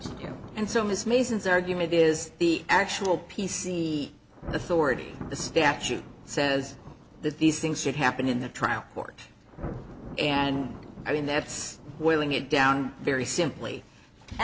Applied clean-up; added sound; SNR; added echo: none; Thunder; 16 dB; none.